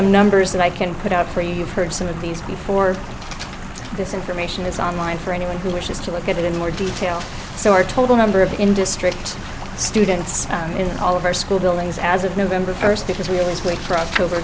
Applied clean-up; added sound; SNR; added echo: none; Stream; 17 dB; none.